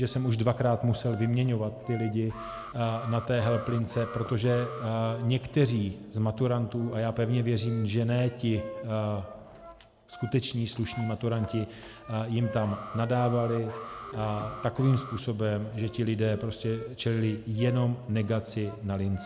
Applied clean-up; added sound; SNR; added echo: none; Alarm + Wind instrument, woodwind instrument; 15 dB; none.